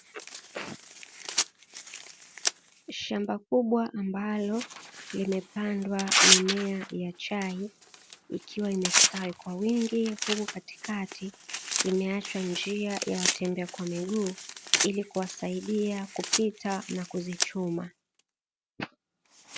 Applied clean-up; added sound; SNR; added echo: none; Tearing; 1 dB; none.